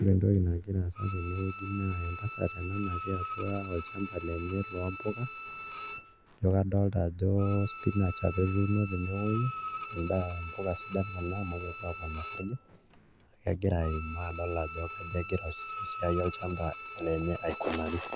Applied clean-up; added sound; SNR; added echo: none; Bowed string instrument; 10 dB; none.